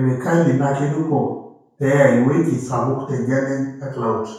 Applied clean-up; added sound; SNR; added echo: none; none; none; reverberation time 0.6 s.